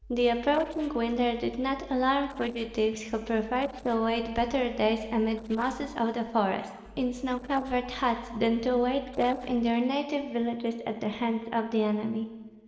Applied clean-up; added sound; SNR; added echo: neural separator model SepFormer DNS4.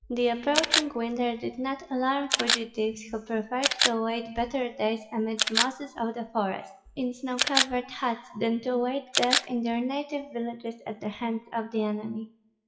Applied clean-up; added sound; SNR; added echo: classical method WPE with log-MMSE.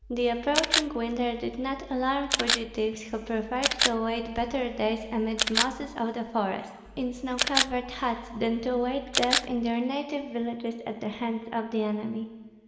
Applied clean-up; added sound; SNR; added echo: none; Camera; 2 dB; reverberation time 1.7 s.